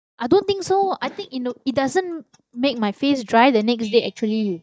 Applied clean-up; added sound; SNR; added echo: neural mask model DeepFilterNet 3.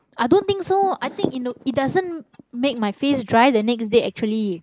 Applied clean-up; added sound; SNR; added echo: neural mask model Resemble Enhance denoiser.